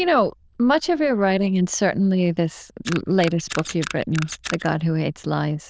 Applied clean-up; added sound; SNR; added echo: neural diffusion model UNIVERSE++.